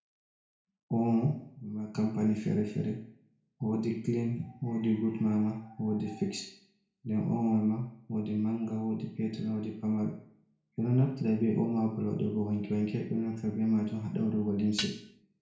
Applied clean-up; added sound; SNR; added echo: none; Dishes, pots, and pans; 8 dB; reverberation time 0.5 s.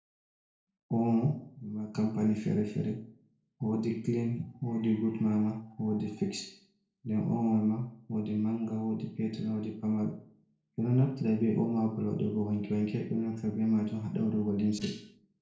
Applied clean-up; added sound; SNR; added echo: neural separator model SepFormer DNS4.